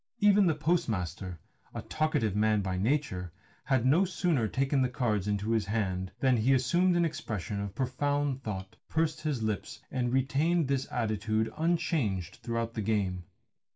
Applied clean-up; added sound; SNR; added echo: none; none; none; none.